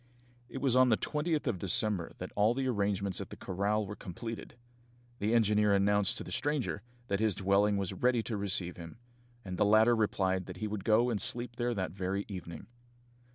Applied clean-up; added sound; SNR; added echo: none; none; none; none.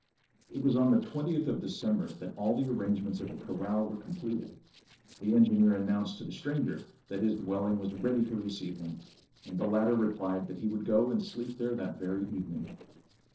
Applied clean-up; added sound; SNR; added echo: neural separator model SepFormer DNS4.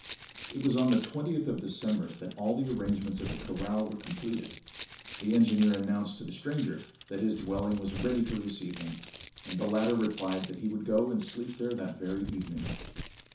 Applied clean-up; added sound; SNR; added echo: none; Crumpling, crinkling; 9 dB; reverberation time 0.9 s.